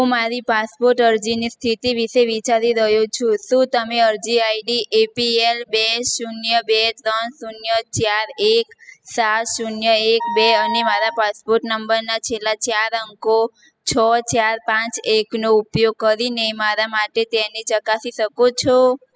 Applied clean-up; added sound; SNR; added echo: classical method spectral subtraction.